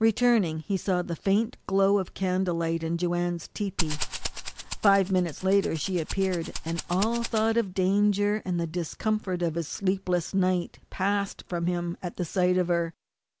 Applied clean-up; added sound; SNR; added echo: none; Rattle (instrument); 6 dB; none.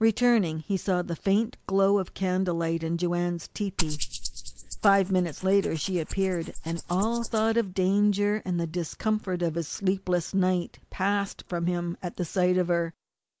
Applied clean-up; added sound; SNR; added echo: neural mask model Resemble Enhance denoiser.